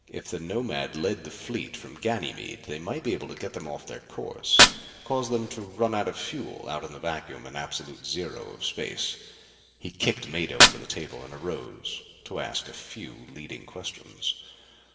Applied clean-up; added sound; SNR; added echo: none; Fire; -1 dB; reverberation time 2.0 s.